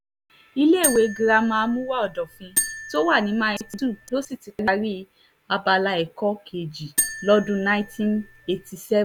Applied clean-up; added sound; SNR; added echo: none; Marimba, xylophone; 8 dB; none.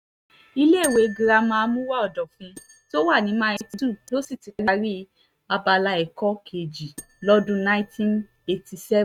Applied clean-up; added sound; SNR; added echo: neural mask model RNNoise.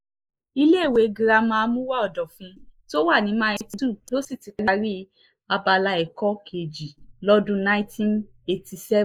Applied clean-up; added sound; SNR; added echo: neural mask model Resemble Enhance denoiser.